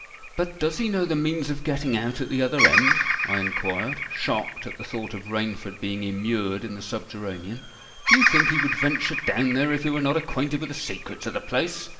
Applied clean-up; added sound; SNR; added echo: none; Bird vocalization, bird call, bird song; 1 dB; reverberation time 0.7 s.